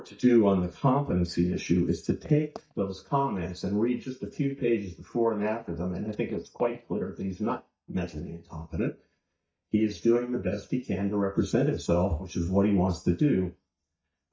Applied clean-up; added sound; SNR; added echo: neural mask model DeepFilterNet 3.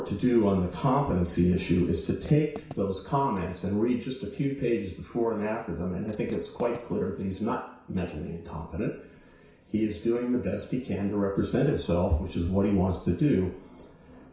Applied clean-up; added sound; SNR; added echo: none; Writing; 18 dB; reverberation time 0.6 s.